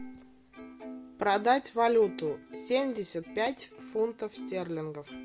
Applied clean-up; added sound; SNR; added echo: none; Plucked string instrument; 16 dB; none.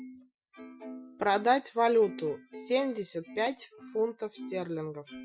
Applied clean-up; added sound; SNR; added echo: classical method Wiener filter.